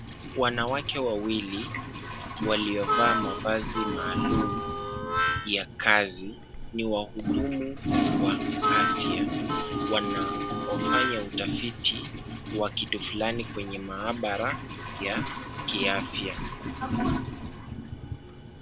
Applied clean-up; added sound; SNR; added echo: none; Harmonica + Toilet flush; -1 dB; none.